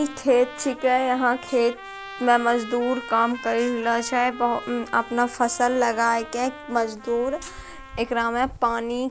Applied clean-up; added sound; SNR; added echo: none; Trumpet; 16 dB; none.